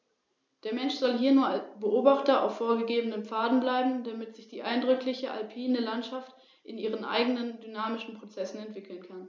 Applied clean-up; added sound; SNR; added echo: none; none; none; none.